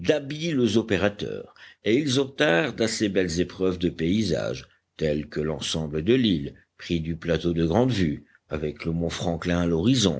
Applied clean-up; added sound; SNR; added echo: none; none; none; none.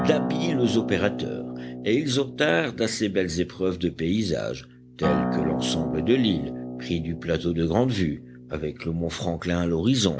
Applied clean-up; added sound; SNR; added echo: none; Acoustic guitar; 6 dB; none.